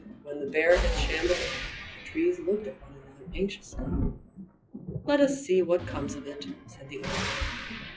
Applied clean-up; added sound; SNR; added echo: classical method WPE with log-MMSE.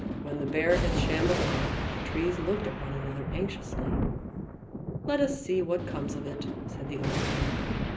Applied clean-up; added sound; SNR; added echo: none; Thunder; -1 dB; reverberation time 0.5 s.